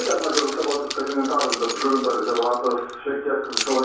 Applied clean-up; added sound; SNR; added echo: none; Keys jangling; 9 dB; reverberation time 0.7 s.